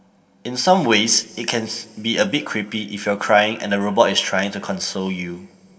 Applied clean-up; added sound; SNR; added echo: none; none; none; reverberation time 2.1 s.